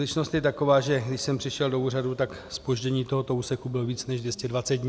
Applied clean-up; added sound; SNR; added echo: none; none; none; none.